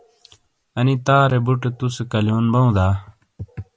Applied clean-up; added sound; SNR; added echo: none; none; none; none.